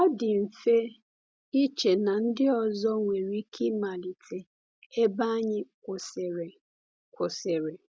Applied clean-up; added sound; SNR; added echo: none; none; none; none.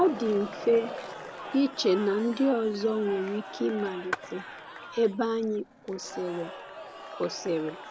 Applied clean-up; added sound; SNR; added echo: none; Skateboard + Crowd / Cheering; 12 dB; none.